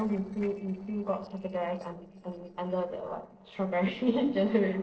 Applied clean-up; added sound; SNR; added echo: neural separator model SepFormer DNS4.